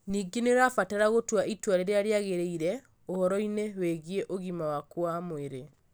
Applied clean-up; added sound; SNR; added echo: none; none; none; none.